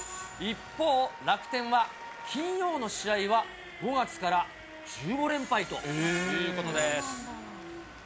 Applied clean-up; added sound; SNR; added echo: none; Screech; 14 dB; none.